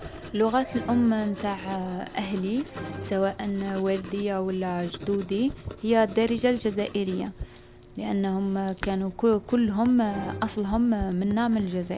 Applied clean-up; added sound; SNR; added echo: none; Musical instrument + Writing; 14 dB; none.